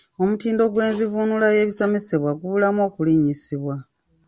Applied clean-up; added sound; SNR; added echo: none; none; none; none.